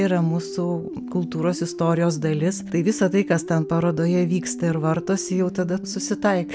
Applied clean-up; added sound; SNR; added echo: none; none; none; none.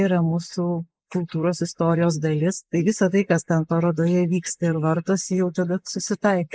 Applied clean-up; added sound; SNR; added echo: neural mask model Resemble Enhance denoiser.